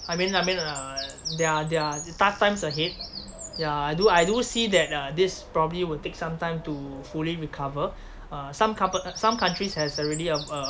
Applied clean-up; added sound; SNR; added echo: none; Bird vocalization, bird call, bird song; 11 dB; none.